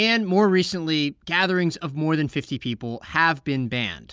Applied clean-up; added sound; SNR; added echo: none; none; none; none.